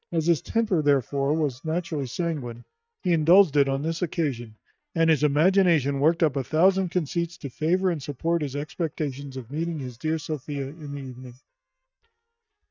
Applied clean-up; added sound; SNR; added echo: neural mask model DeepFilterNet 3.